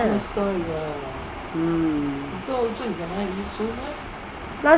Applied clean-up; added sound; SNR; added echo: none; Train; 16 dB; none.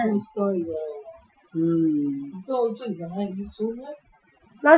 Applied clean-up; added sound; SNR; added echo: classical method Wiener filter.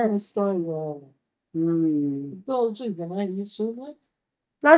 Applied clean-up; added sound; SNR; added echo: neural mask model DeepFilterNet 3.